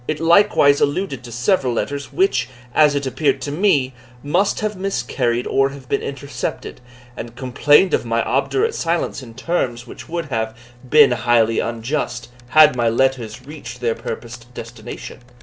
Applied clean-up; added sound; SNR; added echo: none; none; none; none.